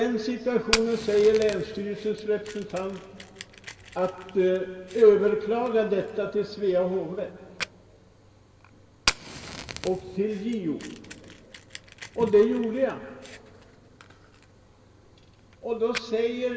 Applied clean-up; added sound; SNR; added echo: none; Fire; 12 dB; reverberation time 1.8 s.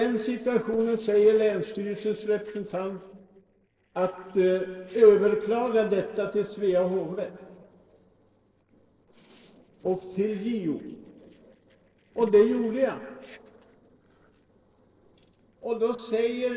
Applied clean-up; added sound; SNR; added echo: neural separator model SepFormer DNS4.